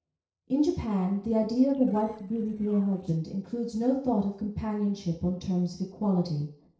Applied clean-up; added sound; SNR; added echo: neural separator model SepFormer DNS4.